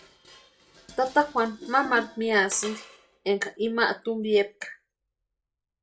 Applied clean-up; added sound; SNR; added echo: none; Dishes, pots, and pans; 19 dB; reverberation time 0.2 s.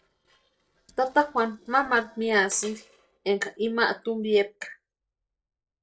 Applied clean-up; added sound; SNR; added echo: neural separator model SepFormer DNS4.